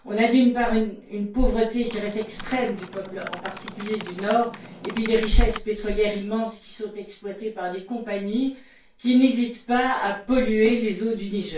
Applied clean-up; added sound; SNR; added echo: none; Typing; 15 dB; reverberation time 0.3 s.